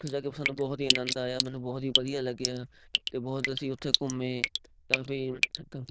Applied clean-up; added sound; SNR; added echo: neural diffusion model UNIVERSE++.